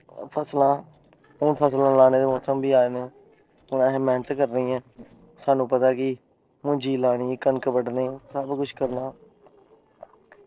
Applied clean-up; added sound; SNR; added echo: neural separator model SepFormer DNS4.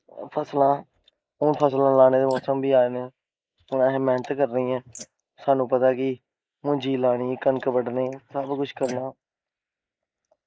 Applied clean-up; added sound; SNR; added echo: neural mask model Resemble Enhance denoiser.